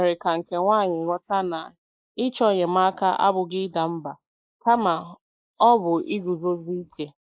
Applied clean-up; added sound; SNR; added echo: neural mask model Resemble Enhance denoiser.